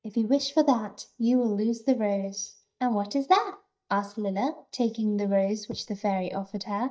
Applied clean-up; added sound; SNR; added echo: neural mask model DeepFilterNet 3.